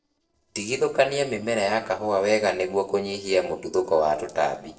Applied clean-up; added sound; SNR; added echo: neural separator model SepFormer DNS4.